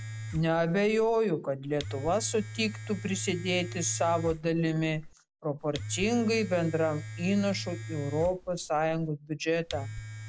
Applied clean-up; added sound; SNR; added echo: none; Domestic sounds, home sounds; 11 dB; none.